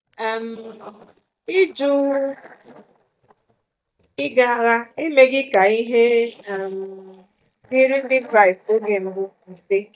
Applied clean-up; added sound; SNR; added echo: neural mask model DeepFilterNet 3.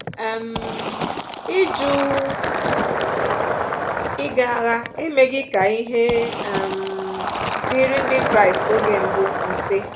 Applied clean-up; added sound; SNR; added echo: none; Fill (with liquid); 2 dB; none.